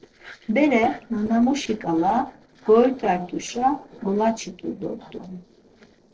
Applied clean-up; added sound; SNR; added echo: neural separator model SepFormer DNS4.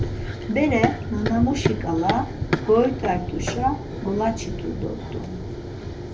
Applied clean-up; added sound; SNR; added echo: none; Run; 3 dB; reverberation time 0.3 s.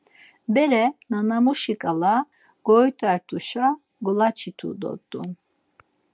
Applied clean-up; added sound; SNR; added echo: none; none; none; none.